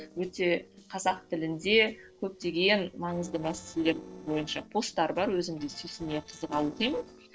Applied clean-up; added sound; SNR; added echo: neural separator model SepFormer DNS4.